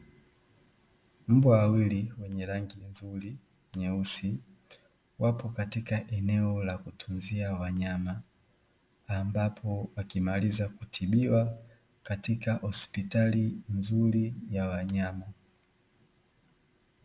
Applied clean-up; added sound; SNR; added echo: none; none; none; none.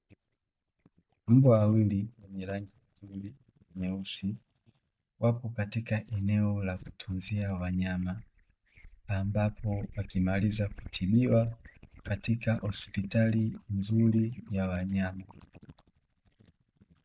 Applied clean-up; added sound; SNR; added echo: neural mask model DeepFilterNet 3.